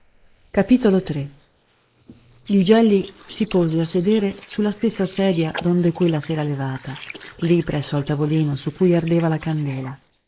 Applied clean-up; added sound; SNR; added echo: neural mask model Resemble Enhance denoiser.